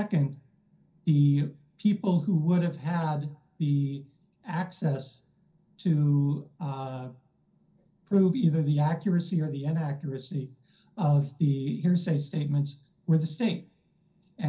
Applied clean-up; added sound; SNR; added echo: none; none; none; reverberation time 0.3 s.